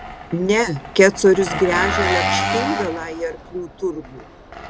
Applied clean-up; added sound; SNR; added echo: none; Engine; 5 dB; none.